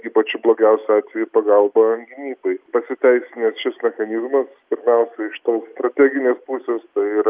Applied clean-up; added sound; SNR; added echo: none; none; none; none.